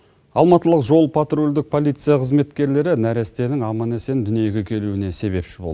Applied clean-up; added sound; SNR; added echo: none; none; none; none.